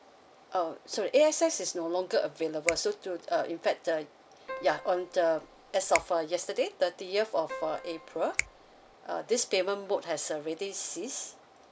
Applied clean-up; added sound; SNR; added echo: none; Finger snapping + Keyboard (musical); 12 dB; none.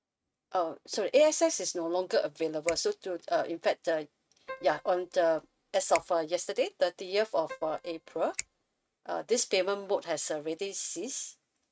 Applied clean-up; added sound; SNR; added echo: neural mask model RNNoise.